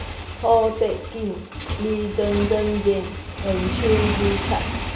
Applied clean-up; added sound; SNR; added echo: none; Motorcycle / Engine; 4 dB; none.